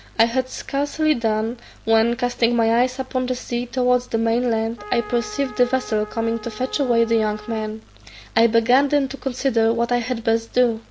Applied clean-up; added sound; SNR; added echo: none; Trumpet; 17 dB; none.